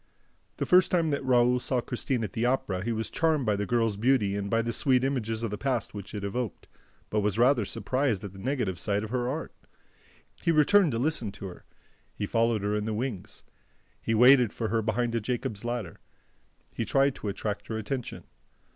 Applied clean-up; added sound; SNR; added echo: none; none; none; none.